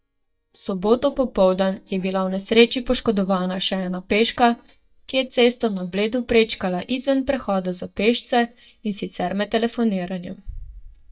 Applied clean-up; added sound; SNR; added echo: neural mask model DeepFilterNet 3.